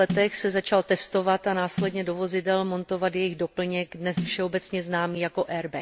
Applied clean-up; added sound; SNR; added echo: none; Snare drum; 10 dB; none.